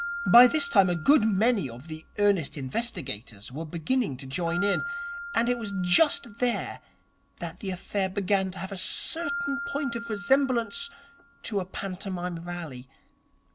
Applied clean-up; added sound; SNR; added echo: none; Keyboard (musical); 12 dB; none.